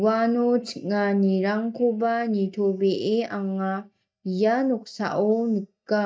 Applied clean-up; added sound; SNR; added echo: neural mask model DeepFilterNet 3.